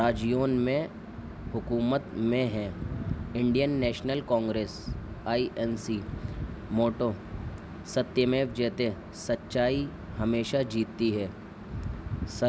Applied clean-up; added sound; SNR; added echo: none; none; none; none.